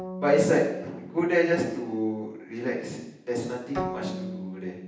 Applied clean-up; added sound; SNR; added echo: none; Bowed string instrument; 11 dB; reverberation time 0.9 s.